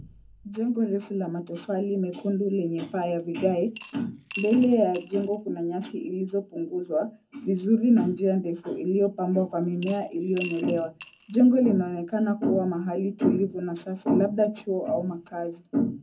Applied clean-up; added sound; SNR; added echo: none; Coin (dropping) / Glass; 15 dB; reverberation time 0.4 s.